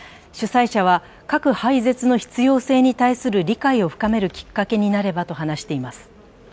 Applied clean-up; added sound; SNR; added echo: none; none; none; none.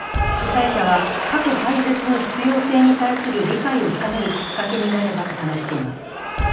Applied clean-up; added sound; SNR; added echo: none; Applause / Cheering; 4 dB; reverberation time 0.6 s.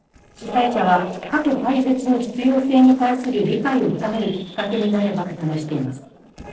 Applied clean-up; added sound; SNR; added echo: neural separator model SepFormer DNS4.